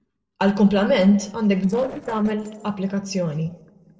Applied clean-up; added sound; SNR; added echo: neural separator model SepFormer DNS4.